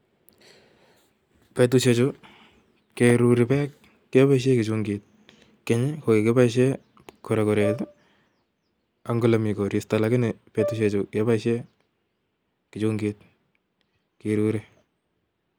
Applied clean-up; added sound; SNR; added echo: none; Brass instrument; 12 dB; none.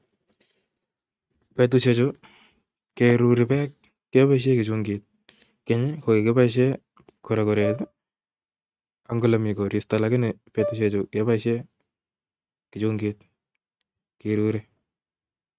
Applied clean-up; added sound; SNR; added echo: neural mask model RNNoise.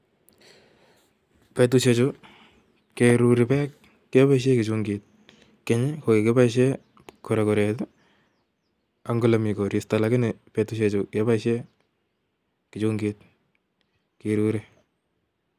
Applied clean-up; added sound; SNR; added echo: none; none; none; none.